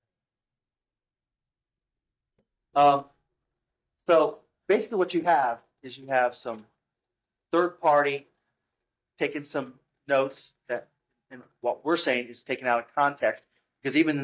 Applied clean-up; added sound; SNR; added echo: neural mask model DeepFilterNet 3.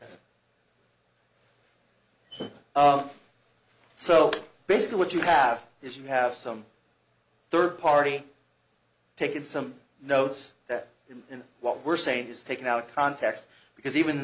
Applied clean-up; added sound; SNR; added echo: none; none; none; none.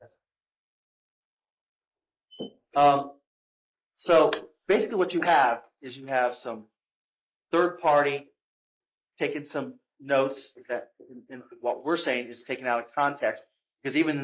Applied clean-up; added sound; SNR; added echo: neural mask model Resemble Enhance denoiser.